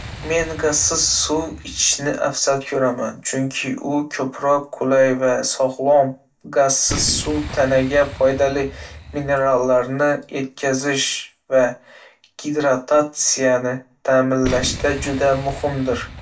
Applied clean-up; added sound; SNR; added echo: none; Boom; 15 dB; reverberation time 0.2 s.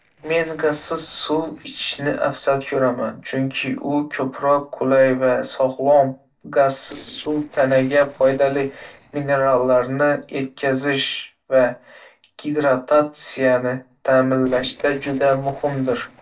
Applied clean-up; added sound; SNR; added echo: neural separator model SepFormer DNS4.